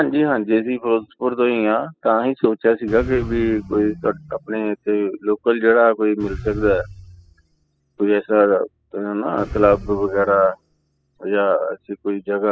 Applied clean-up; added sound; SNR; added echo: classical method spectral subtraction.